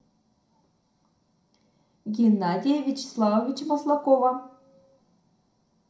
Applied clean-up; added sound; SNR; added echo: none; none; none; reverberation time 0.4 s.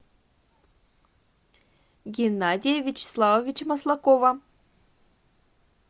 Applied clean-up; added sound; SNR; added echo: none; none; none; none.